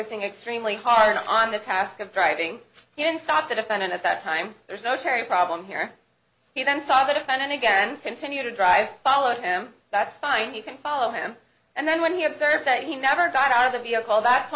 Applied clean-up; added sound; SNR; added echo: none; none; none; none.